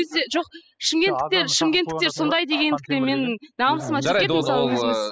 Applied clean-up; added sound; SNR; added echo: classical method spectral subtraction.